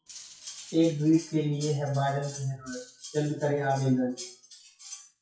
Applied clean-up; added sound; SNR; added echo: classical method WPE with log-MMSE.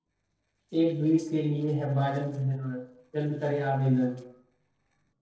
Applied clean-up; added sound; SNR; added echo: neural separator model SepFormer DNS4.